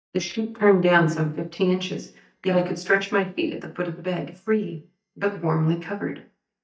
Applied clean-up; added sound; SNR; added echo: neural mask model DeepFilterNet 3.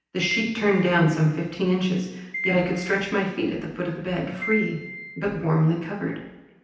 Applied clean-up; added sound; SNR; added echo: none; Piano; 11 dB; reverberation time 0.9 s.